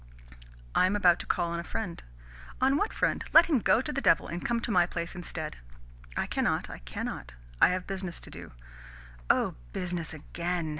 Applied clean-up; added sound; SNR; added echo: none; none; none; none.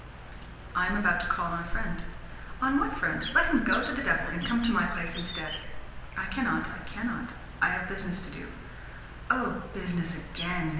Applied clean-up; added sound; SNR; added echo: none; Bird; 13 dB; reverberation time 1.1 s.